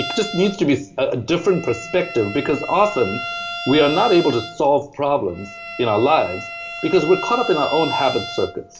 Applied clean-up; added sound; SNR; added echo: none; Bowed string instrument; 11 dB; reverberation time 0.3 s.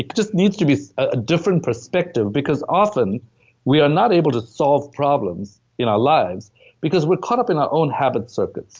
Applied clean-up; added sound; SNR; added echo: none; none; none; none.